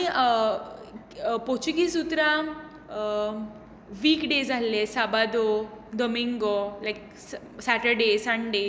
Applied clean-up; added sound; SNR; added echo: none; none; none; none.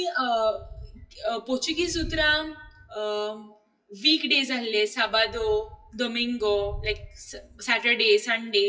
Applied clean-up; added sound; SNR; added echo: classical method WPE with log-MMSE.